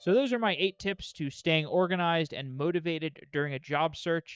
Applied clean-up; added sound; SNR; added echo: neural mask model DeepFilterNet 3.